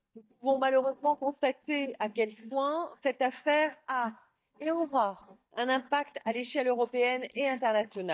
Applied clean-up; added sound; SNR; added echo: neural mask model DeepFilterNet 3.